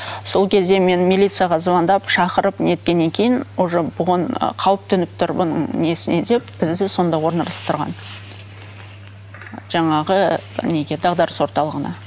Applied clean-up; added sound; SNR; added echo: none; none; none; none.